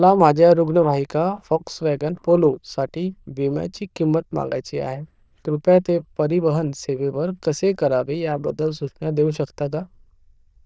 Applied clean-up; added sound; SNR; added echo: neural diffusion model UNIVERSE++.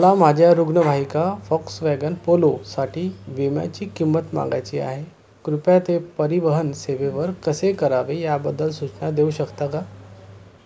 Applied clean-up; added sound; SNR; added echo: none; none; none; none.